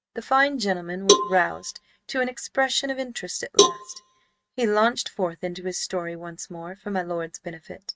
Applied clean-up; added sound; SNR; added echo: neural mask model RNNoise.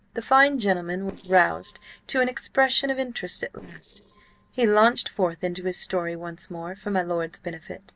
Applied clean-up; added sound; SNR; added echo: neural separator model SepFormer DNS4.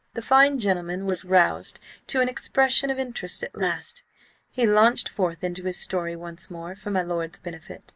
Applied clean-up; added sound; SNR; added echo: neural mask model Resemble Enhance denoiser.